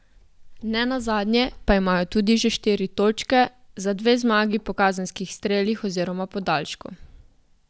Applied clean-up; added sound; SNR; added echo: none; none; none; none.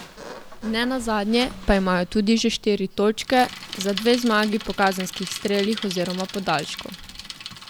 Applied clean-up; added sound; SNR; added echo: none; Bicycle; 14 dB; none.